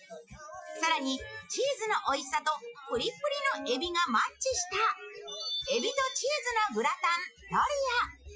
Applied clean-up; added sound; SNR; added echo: classical method Wiener filter.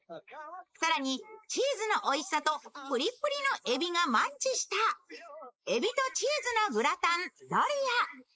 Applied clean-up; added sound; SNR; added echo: neural mask model Resemble Enhance denoiser.